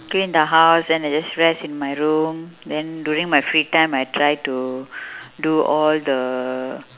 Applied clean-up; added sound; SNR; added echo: none; none; none; none.